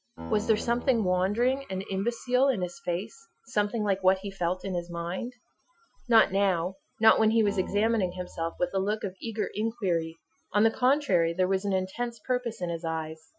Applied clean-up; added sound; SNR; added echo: classical method Wiener filter.